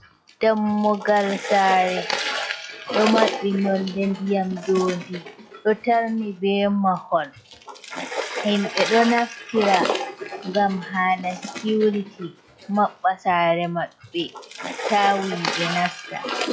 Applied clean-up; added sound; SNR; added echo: classical method log-MMSE.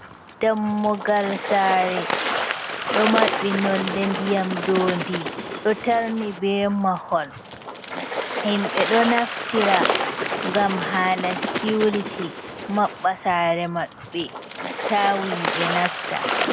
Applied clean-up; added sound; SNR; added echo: none; Water / Bird; 3 dB; none.